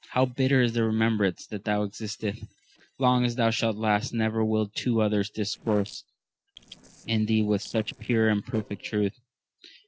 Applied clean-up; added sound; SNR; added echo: neural separator model SepFormer DNS4.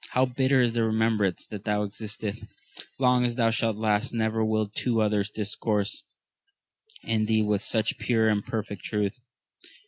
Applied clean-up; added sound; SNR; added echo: none; none; none; none.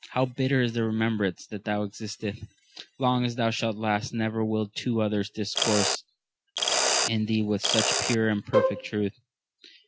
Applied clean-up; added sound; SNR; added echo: none; Bowed string instrument + Mechanisms; 0 dB; none.